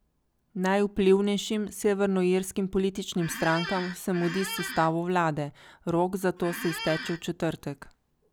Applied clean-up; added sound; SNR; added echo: none; Squeak; 9 dB; none.